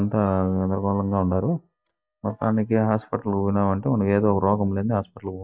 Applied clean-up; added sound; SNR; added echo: neural mask model DeepFilterNet 3.